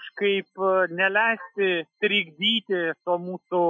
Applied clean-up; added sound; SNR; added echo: classical method Wiener filter.